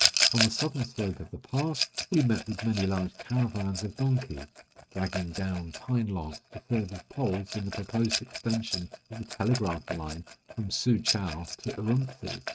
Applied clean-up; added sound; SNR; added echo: neural mask model RNNoise.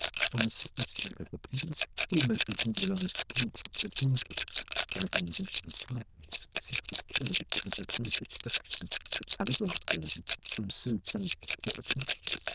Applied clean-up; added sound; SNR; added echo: neural diffusion model UNIVERSE++.